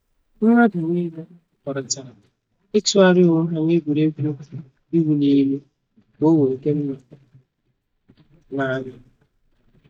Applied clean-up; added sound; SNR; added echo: neural mask model DeepFilterNet 3.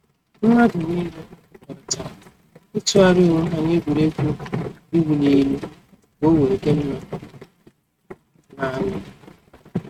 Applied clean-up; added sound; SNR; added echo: neural mask model RNNoise.